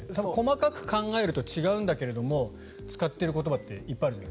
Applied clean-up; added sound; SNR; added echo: none; none; none; none.